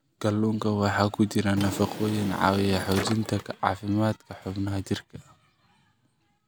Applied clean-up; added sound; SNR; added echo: none; Drawer open or close; 10 dB; none.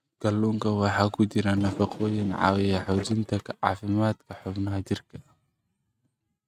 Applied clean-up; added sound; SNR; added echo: neural mask model RNNoise.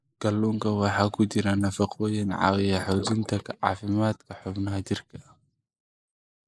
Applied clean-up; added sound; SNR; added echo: neural mask model Resemble Enhance denoiser.